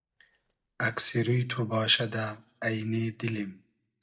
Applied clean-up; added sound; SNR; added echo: neural mask model DeepFilterNet 3.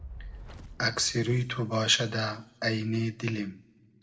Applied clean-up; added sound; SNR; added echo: none; Fire; 18 dB; reverberation time 0.4 s.